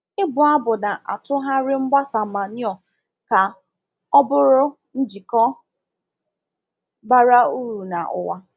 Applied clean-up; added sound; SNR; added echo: none; none; none; none.